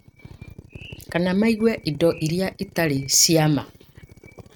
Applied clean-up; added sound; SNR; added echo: neural mask model RNNoise.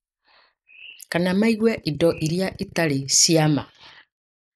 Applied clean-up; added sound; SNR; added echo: neural mask model Resemble Enhance denoiser.